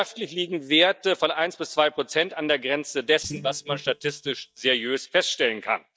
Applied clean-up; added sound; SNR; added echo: neural mask model DeepFilterNet 3.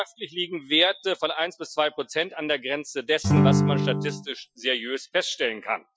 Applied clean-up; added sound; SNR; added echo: classical method Wiener filter.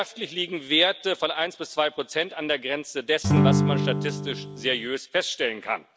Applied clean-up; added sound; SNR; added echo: none; Acoustic guitar / Strum; -4 dB; none.